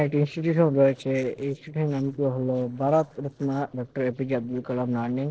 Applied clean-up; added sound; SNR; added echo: neural separator model SepFormer DNS4.